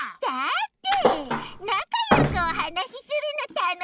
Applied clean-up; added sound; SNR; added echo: none; Thump, thud; -2 dB; none.